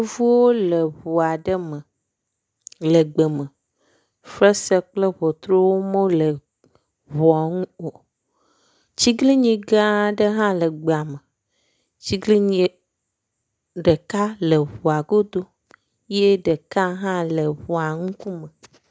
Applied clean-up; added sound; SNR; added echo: none; none; none; none.